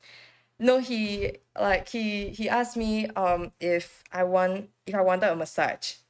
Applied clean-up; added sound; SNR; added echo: neural mask model RNNoise.